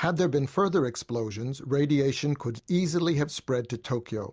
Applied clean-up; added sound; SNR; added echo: none; none; none; none.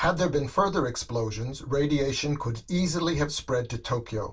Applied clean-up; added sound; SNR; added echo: none; none; none; reverberation time 0.2 s.